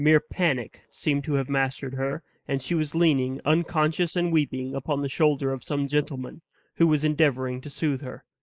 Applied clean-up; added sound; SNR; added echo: neural mask model Resemble Enhance denoiser.